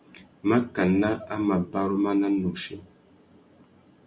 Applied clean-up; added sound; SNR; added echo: none; none; none; none.